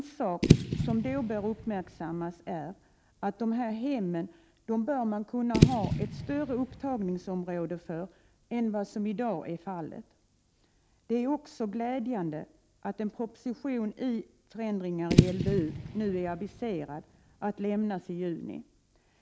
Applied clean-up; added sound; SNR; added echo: none; Fireworks / Boom; -2 dB; none.